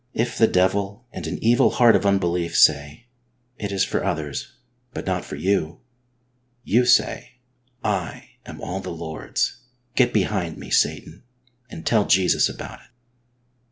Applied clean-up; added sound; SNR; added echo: none; none; none; none.